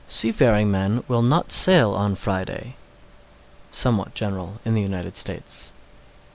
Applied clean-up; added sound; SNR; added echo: none; none; none; none.